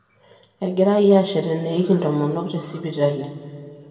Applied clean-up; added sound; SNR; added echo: none; none; none; reverberation time 1.7 s.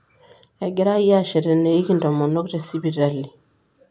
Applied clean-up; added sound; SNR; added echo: none; none; none; none.